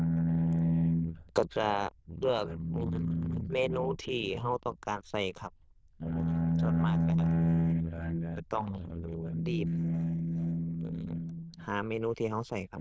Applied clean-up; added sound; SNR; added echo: neural diffusion model UNIVERSE++.